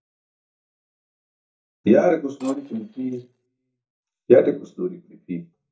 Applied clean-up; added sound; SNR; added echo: neural mask model DeepFilterNet 3.